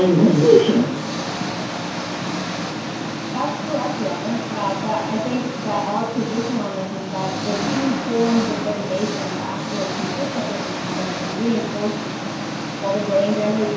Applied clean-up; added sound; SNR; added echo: none; Engine; 4 dB; reverberation time 2.4 s.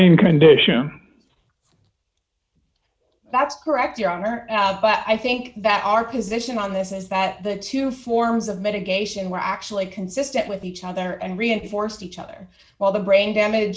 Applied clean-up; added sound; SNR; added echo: none; none; none; none.